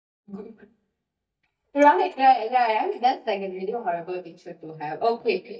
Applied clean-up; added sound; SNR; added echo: neural mask model DeepFilterNet 3.